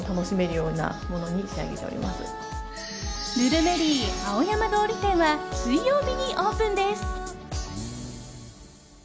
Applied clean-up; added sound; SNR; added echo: none; none; none; none.